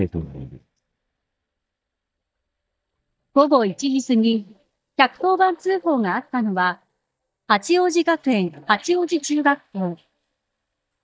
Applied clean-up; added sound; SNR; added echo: neural mask model DeepFilterNet 3.